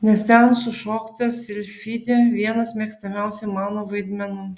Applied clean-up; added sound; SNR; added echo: none; none; none; none.